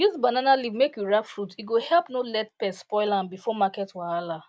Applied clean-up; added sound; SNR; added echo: none; none; none; none.